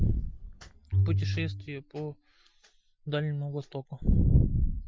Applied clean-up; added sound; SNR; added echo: classical method Wiener filter.